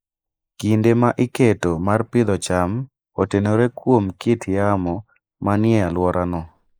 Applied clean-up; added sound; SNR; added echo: neural mask model Resemble Enhance denoiser.